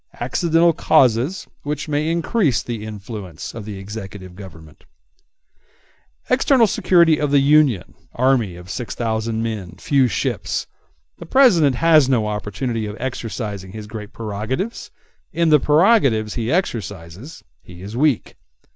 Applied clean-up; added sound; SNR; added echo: none; none; none; none.